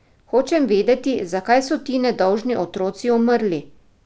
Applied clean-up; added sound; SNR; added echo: none; none; none; none.